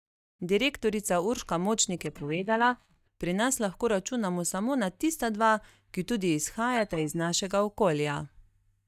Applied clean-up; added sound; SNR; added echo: neural mask model DeepFilterNet 3.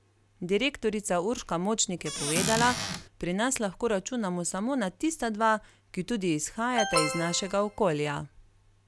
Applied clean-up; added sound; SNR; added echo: none; Squeak / Cupboard open or close + Alarm; 3 dB; none.